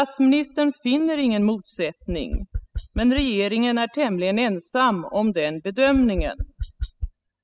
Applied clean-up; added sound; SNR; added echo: classical method spectral subtraction.